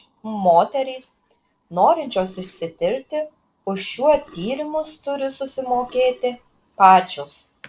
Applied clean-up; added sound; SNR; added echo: neural separator model SepFormer DNS4.